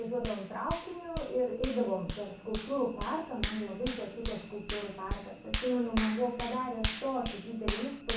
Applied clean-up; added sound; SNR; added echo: none; Hands; 1 dB; reverberation time 0.6 s.